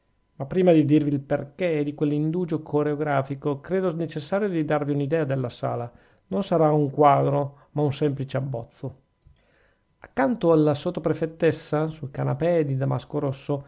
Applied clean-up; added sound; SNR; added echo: none; none; none; none.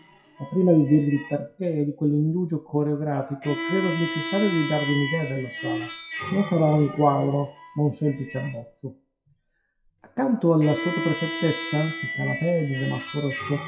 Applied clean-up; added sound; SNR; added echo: classical method WPE with log-MMSE.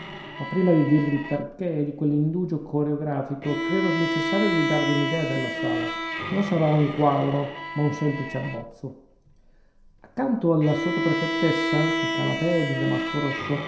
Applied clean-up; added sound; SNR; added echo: none; Bowed string instrument; 5 dB; reverberation time 0.7 s.